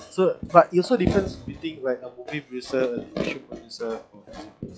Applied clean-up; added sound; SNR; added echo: classical method log-MMSE.